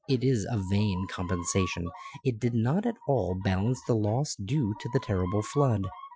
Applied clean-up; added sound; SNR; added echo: classical method Wiener filter.